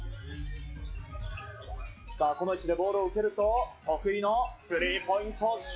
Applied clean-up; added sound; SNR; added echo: classical method log-MMSE.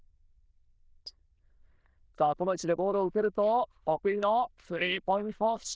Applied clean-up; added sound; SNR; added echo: neural diffusion model UNIVERSE++.